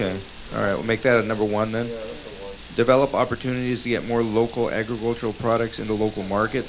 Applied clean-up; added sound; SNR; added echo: none; Water tap, faucet / Liquid; 17 dB; none.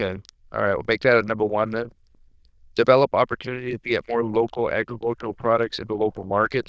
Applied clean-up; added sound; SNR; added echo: neural diffusion model UNIVERSE++.